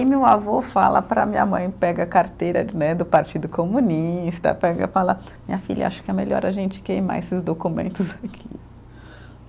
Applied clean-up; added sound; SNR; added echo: none; none; none; none.